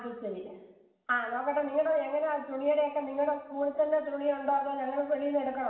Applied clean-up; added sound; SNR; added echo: none; none; none; reverberation time 1.0 s.